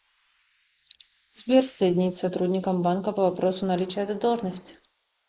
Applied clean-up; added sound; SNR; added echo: neural mask model Resemble Enhance denoiser.